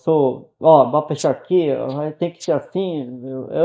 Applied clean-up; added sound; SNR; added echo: neural mask model DeepFilterNet 3.